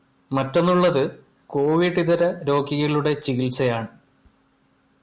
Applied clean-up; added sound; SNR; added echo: none; none; none; none.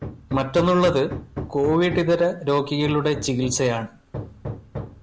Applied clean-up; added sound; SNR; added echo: none; Hammer; 12 dB; none.